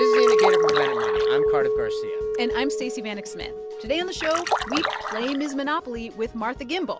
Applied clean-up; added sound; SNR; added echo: none; Splash, splatter + Chink, clink; -5 dB; none.